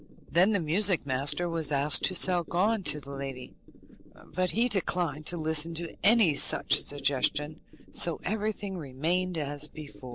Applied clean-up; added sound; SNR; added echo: none; Squeak; 18 dB; none.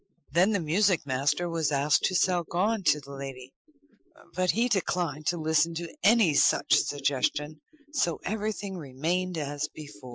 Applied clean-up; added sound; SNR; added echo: classical method Wiener filter.